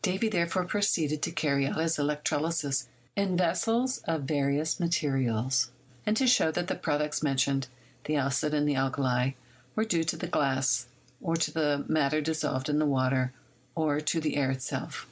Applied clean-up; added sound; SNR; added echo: none; none; none; none.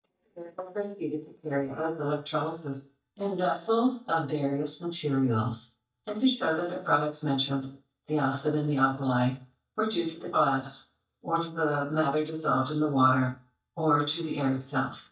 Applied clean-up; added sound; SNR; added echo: neural mask model DeepFilterNet 3.